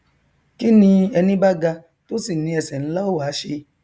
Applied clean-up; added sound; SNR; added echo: none; none; none; none.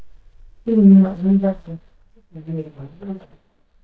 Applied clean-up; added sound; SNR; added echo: neural mask model DeepFilterNet 3.